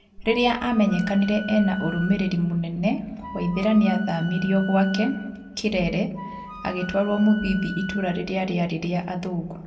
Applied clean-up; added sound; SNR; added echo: none; Wind instrument, woodwind instrument; 15 dB; reverberation time 0.2 s.